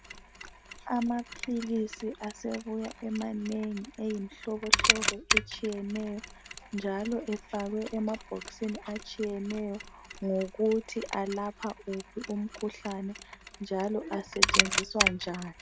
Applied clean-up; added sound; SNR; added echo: none; Mechanisms; 1 dB; none.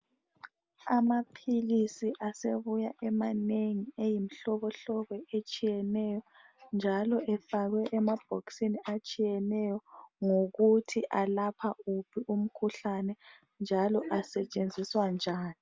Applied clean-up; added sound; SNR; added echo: none; none; none; none.